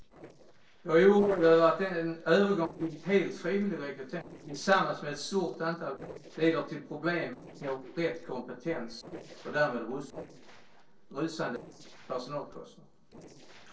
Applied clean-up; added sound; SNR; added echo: neural separator model SepFormer DNS4.